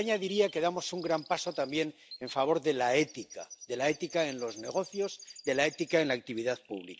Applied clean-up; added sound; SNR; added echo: none; Chirp, tweet; 20 dB; none.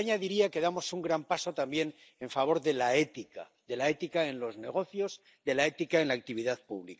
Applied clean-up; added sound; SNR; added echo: neural mask model Resemble Enhance denoiser.